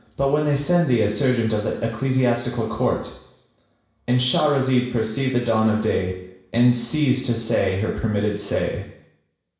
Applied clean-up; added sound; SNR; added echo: none; none; none; reverberation time 0.7 s.